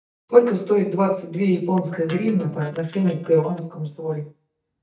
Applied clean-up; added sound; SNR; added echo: neural mask model DeepFilterNet 3.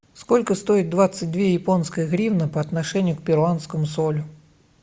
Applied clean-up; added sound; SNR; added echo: none; none; none; none.